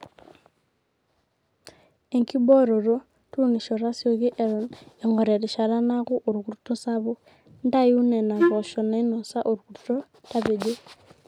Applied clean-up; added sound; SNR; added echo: none; Wind instrument, woodwind instrument; -1 dB; none.